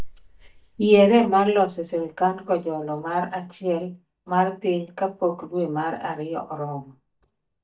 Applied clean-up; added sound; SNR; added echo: neural mask model DeepFilterNet 3.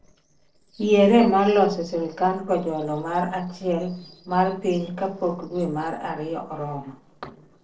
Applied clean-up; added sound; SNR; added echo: neural separator model SepFormer DNS4.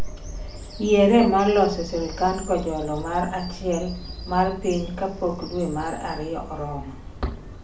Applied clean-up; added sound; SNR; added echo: none; Bird vocalization, bird call, bird song; 12 dB; reverberation time 0.3 s.